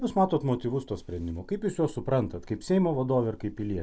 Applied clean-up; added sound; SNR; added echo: none; none; none; none.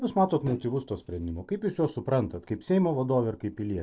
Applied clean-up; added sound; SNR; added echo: neural separator model SepFormer DNS4.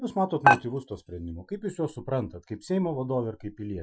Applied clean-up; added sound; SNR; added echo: classical method Wiener filter.